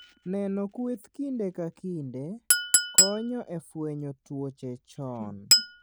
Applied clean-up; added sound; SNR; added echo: none; Chink, clink; -4 dB; none.